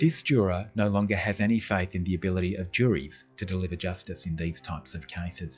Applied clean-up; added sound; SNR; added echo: classical method log-MMSE.